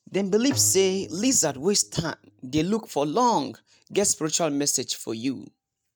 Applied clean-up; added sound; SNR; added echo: neural mask model RNNoise.